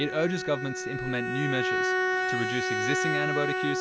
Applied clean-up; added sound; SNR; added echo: none; Bowed string instrument; -2 dB; none.